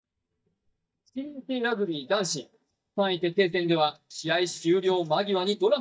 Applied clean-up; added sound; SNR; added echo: neural mask model DeepFilterNet 3.